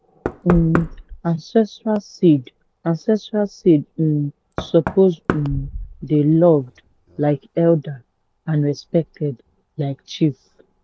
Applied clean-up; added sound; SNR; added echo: none; Knock; 12 dB; none.